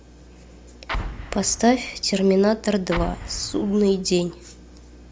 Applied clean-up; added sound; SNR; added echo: none; Explosion; 10 dB; none.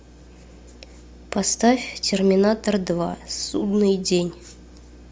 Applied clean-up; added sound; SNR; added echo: none; none; none; none.